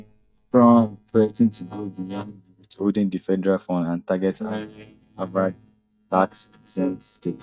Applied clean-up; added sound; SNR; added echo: neural mask model DeepFilterNet 3.